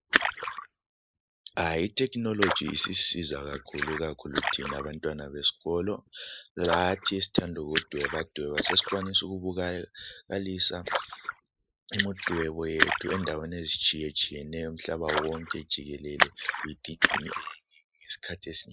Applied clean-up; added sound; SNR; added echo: neural mask model Resemble Enhance denoiser.